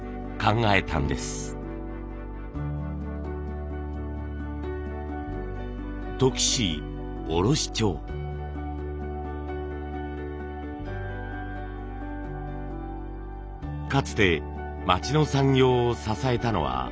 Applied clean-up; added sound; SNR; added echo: none; none; none; none.